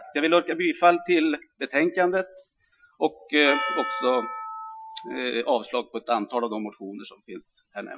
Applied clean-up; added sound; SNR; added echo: classical method Wiener filter.